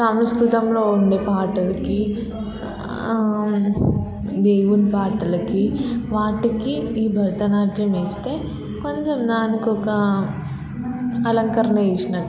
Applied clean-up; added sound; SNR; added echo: none; none; none; none.